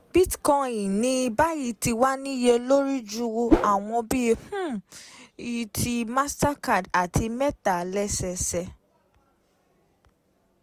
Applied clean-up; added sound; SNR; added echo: none; Whoosh, swoosh, swish; -4 dB; none.